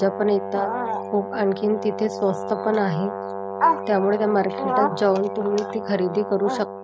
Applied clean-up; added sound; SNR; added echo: none; Brass instrument; 8 dB; none.